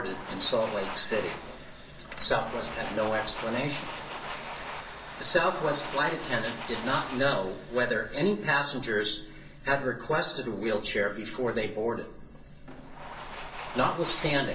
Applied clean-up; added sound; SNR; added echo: none; Domestic sounds, home sounds; 12 dB; reverberation time 0.3 s.